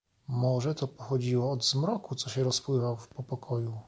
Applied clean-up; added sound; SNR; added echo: none; none; none; none.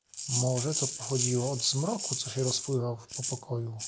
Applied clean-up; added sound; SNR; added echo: none; Rattle (instrument); 4 dB; none.